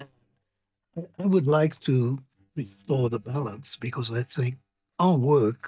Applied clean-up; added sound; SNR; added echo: neural mask model DeepFilterNet 3.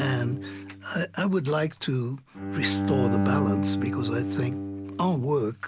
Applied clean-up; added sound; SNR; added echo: none; Bowed string instrument; 2 dB; none.